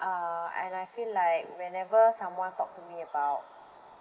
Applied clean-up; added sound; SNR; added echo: neural mask model Resemble Enhance denoiser.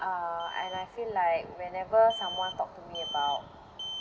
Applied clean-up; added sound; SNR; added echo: none; Alarm; 11 dB; none.